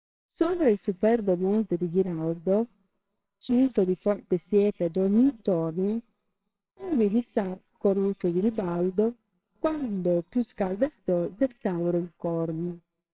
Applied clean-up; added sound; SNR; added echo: neural separator model SepFormer WHAMR!.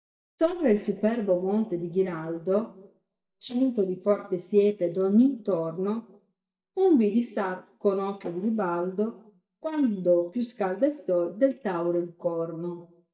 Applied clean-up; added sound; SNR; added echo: neural mask model DeepFilterNet 3.